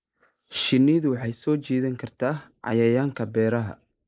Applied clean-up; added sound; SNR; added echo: neural mask model Resemble Enhance denoiser.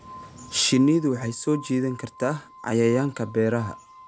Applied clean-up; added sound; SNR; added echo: none; Glass; 19 dB; none.